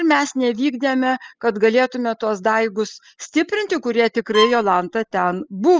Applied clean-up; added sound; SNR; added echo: classical method spectral subtraction.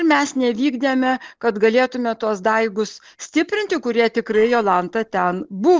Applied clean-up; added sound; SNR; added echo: neural separator model SepFormer DNS4.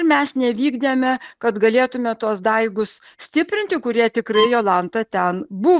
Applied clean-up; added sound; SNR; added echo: neural mask model RNNoise.